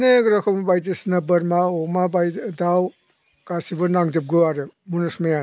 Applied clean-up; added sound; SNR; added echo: none; none; none; none.